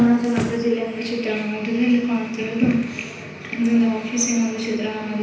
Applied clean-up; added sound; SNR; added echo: none; none; none; reverberation time 0.9 s.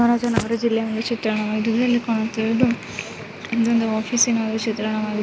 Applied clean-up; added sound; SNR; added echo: none; none; none; none.